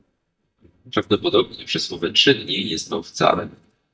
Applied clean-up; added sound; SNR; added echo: neural mask model DeepFilterNet 3.